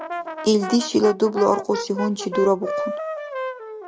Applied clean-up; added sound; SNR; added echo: none; Brass instrument; 7 dB; none.